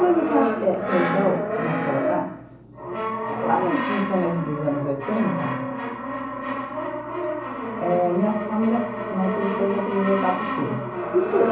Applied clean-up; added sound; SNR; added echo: none; Brass instrument; 3 dB; reverberation time 0.7 s.